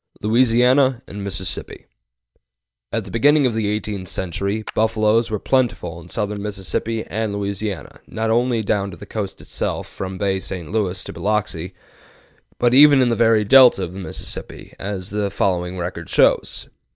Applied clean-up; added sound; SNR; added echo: neural mask model DeepFilterNet 3.